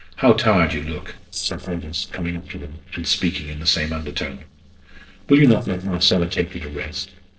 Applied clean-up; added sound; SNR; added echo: neural separator model SepFormer DNS4.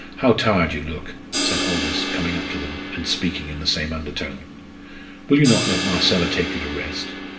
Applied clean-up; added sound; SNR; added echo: none; Crash cymbal; 5 dB; reverberation time 2.6 s.